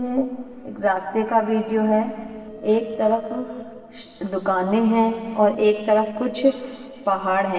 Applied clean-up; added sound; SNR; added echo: neural separator model SepFormer DNS4.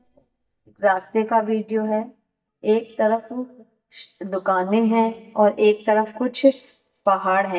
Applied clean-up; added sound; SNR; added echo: neural mask model DeepFilterNet 3.